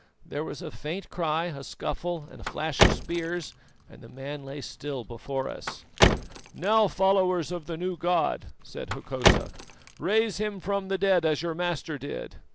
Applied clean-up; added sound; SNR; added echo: none; Car; 1 dB; none.